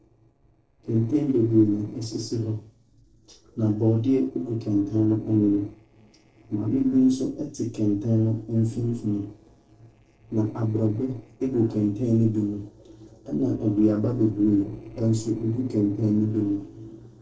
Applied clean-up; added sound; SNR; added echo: neural separator model SepFormer DNS4.